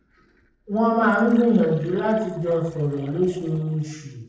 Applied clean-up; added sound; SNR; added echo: neural separator model SepFormer DNS4.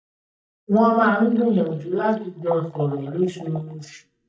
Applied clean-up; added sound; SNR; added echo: neural mask model DeepFilterNet 3.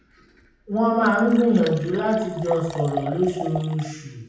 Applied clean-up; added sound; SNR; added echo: none; Liquid; 13 dB; reverberation time 0.8 s.